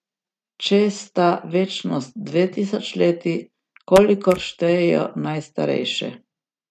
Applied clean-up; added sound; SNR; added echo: neural mask model RNNoise.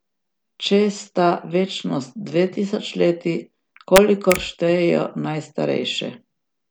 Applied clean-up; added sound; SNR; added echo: none; Finger snapping; 15 dB; none.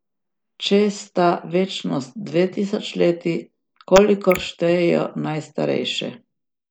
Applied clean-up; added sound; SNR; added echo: neural mask model Resemble Enhance denoiser.